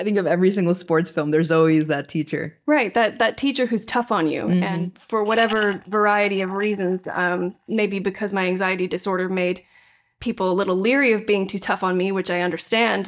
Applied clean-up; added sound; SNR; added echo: neural mask model DeepFilterNet 3.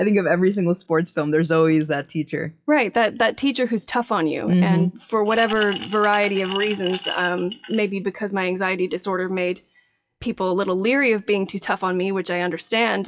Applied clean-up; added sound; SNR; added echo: classical method WPE with log-MMSE.